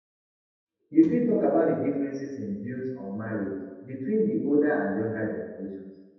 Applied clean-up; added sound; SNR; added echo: none; none; none; reverberation time 1.1 s.